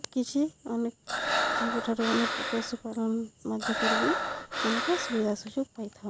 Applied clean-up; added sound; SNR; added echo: none; Breathing; 0 dB; none.